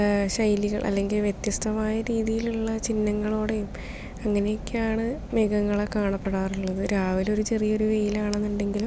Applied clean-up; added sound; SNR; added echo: none; none; none; none.